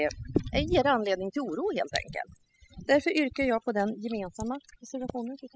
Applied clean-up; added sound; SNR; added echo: classical method spectral subtraction.